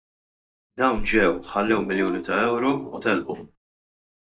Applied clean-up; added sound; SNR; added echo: neural mask model DeepFilterNet 3.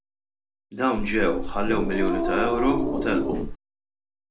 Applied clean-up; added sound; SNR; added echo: none; Growling; -1 dB; none.